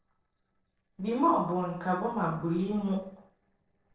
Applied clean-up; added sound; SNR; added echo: neural separator model SepFormer DNS4.